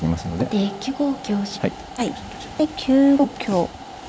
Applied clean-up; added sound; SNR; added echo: none; Domestic sounds, home sounds; 17 dB; none.